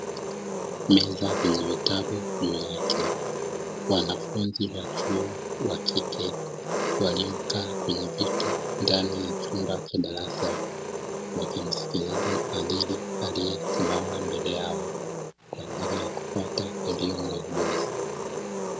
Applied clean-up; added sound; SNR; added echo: none; Engine; 1 dB; none.